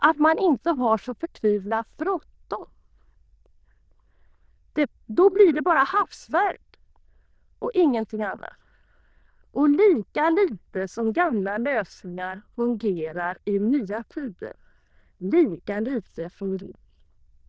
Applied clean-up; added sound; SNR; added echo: neural diffusion model UNIVERSE++.